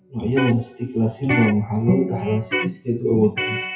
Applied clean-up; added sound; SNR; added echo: classical method WPE with log-MMSE.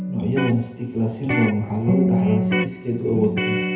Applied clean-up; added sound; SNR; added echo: none; Electric guitar; 1 dB; reverberation time 2.0 s.